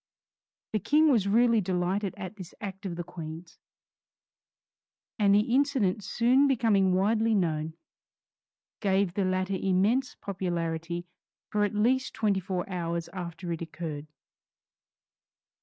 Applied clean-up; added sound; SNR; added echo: none; none; none; none.